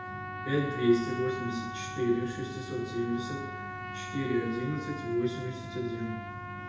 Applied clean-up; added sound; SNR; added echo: none; Trumpet; 9 dB; reverberation time 0.8 s.